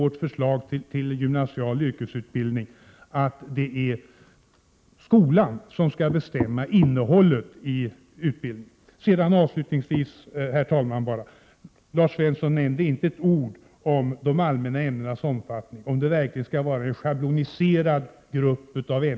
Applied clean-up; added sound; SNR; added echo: none; none; none; none.